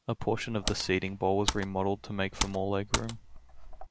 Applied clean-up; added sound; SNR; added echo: none; Computer keyboard; 5 dB; none.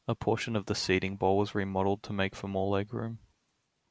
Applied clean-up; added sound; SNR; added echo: none; none; none; none.